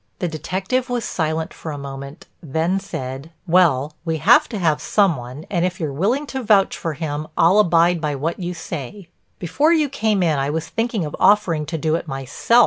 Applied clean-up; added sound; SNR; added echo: none; none; none; none.